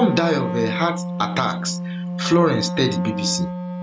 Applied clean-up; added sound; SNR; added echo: none; Wind instrument, woodwind instrument; 4 dB; none.